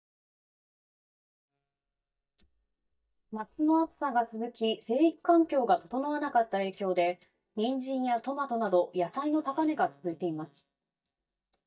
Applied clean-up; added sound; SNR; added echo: neural mask model DeepFilterNet 3.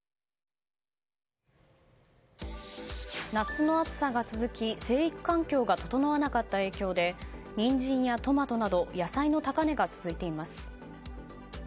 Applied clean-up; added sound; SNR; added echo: none; none; none; none.